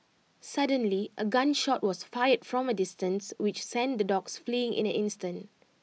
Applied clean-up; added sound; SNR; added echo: none; none; none; none.